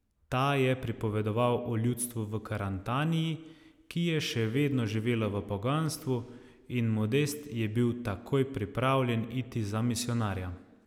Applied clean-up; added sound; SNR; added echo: none; none; none; none.